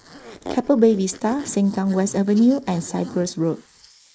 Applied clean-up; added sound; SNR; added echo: neural mask model Resemble Enhance denoiser.